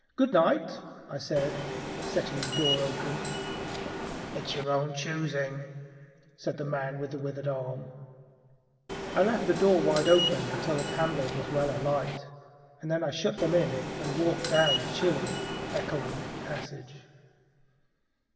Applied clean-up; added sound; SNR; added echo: none; Subway, metro, underground; 4 dB; reverberation time 2.2 s.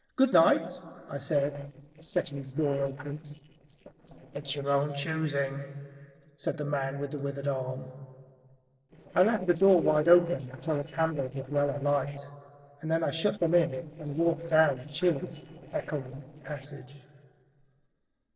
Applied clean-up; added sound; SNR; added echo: neural separator model SepFormer DNS4.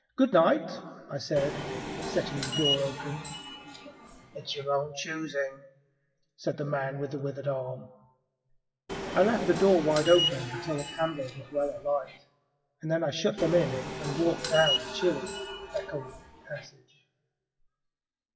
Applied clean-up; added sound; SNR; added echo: classical method WPE with log-MMSE.